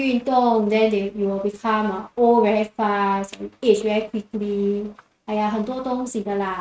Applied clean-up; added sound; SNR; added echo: neural mask model RNNoise.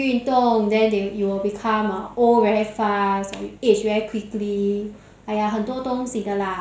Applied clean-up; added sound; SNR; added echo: none; none; none; none.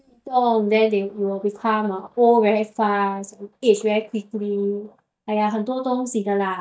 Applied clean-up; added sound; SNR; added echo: neural mask model DeepFilterNet 3.